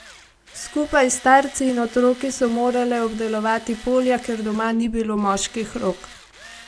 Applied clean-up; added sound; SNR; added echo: none; Tools; 19 dB; none.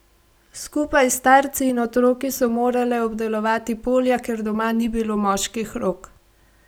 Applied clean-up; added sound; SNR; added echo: none; none; none; none.